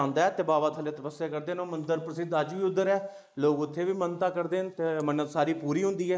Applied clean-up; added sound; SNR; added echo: neural mask model Resemble Enhance denoiser.